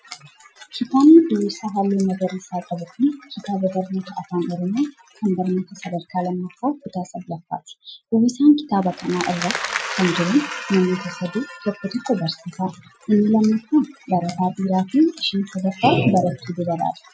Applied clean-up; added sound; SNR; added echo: classical method Wiener filter.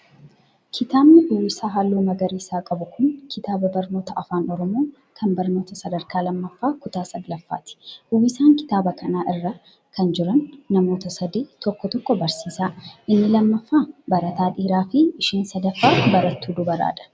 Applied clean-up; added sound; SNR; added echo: none; none; none; none.